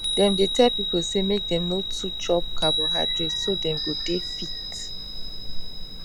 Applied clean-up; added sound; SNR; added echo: none; Chime; 1 dB; none.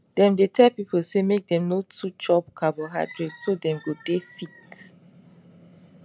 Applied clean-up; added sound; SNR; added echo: none; none; none; none.